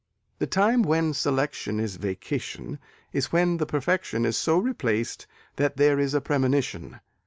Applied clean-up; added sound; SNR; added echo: none; none; none; none.